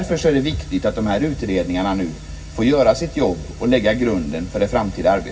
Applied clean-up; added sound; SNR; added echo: none; none; none; reverberation time 0.4 s.